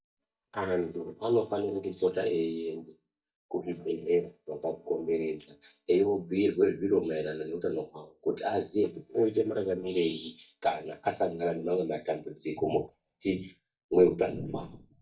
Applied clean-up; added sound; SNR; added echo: neural mask model DeepFilterNet 3.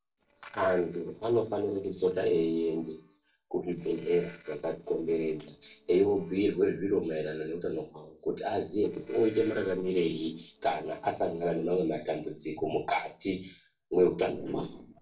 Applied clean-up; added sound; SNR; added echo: neural separator model SepFormer DNS4.